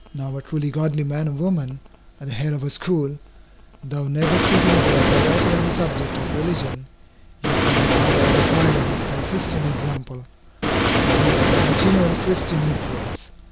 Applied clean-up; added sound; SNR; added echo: none; Waves, surf; -5 dB; none.